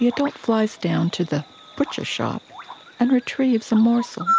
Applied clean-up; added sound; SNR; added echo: none; none; none; none.